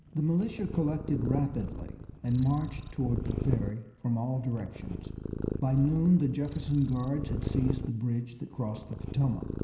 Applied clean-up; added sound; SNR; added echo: none; Purr; 7 dB; reverberation time 0.9 s.